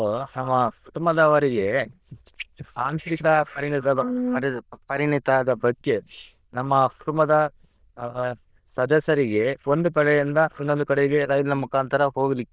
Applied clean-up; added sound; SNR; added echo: neural diffusion model UNIVERSE++.